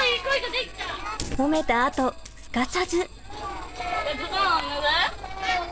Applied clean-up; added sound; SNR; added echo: neural separator model SepFormer DNS4.